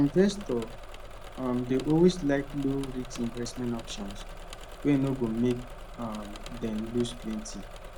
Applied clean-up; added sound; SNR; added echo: none; Engine / Mechanisms; 11 dB; none.